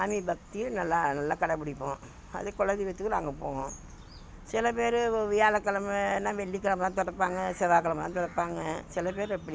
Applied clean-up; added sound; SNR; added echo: none; none; none; none.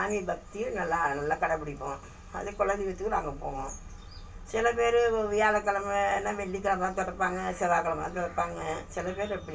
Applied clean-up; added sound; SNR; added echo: none; none; none; reverberation time 0.2 s.